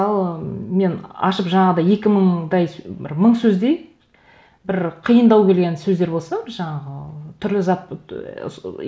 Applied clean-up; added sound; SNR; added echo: none; none; none; none.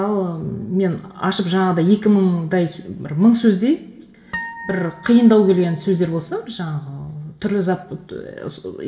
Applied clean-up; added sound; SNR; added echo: none; Harp; 15 dB; reverberation time 1.1 s.